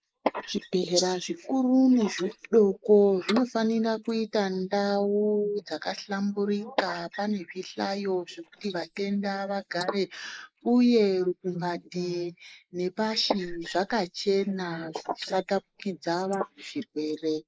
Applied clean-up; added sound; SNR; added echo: neural mask model Resemble Enhance denoiser.